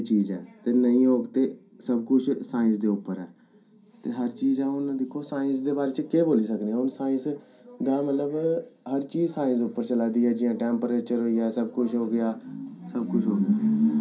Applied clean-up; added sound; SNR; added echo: none; none; none; reverberation time 0.3 s.